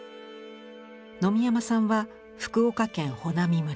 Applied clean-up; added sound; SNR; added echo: none; none; none; none.